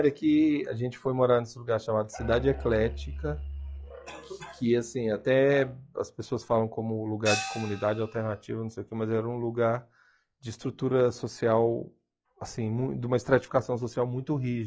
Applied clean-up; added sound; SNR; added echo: classical method log-MMSE.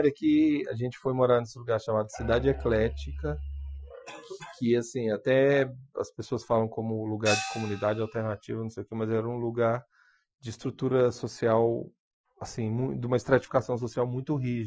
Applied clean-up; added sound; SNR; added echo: classical method Wiener filter.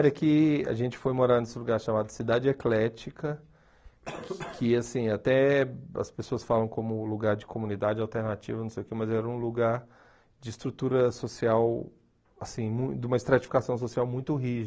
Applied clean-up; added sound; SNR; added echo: none; none; none; none.